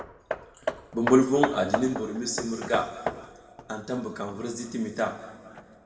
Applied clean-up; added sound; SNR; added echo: none; Hammer; 7 dB; reverberation time 1.7 s.